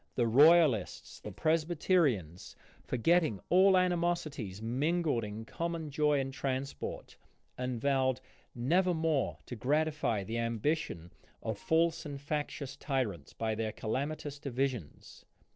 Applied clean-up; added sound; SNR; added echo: neural separator model SepFormer DNS4.